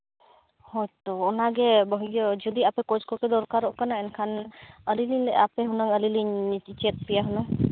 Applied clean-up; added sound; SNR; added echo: none; none; none; none.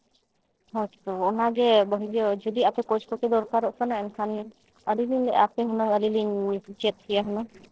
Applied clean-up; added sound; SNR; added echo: neural separator model SepFormer DNS4.